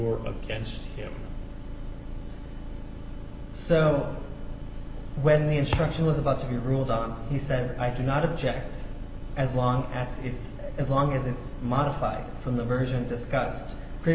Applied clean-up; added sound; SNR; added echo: none; Thump, thud; 9 dB; none.